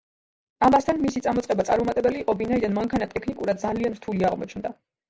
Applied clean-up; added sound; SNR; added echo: none; none; none; none.